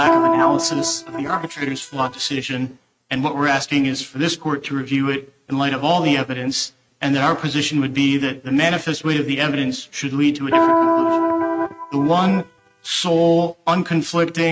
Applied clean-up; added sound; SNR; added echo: neural mask model RNNoise.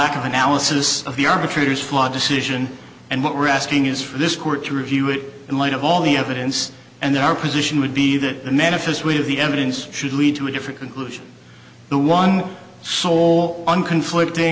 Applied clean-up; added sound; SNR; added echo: none; none; none; none.